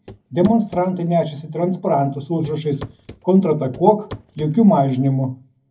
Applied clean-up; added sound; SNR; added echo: none; Walk, footsteps / Run / Wood; 20 dB; reverberation time 0.3 s.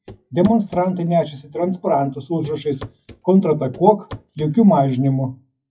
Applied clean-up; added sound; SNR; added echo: classical method WPE with log-MMSE.